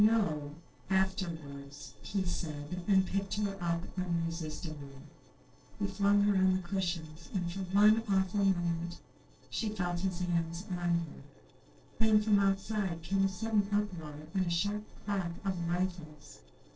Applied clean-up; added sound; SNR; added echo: neural separator model SepFormer DNS4.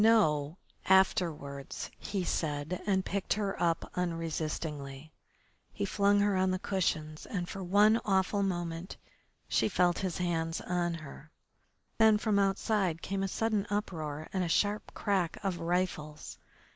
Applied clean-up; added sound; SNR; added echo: none; none; none; none.